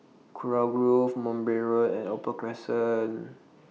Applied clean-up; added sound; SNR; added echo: none; none; none; none.